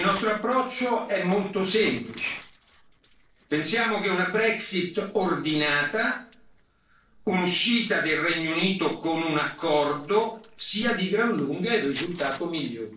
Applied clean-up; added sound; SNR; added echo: neural separator model SepFormer DNS4.